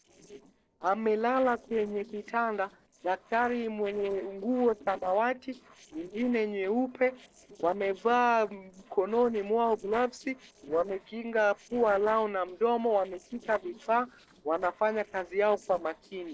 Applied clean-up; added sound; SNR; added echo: neural separator model SepFormer DNS4.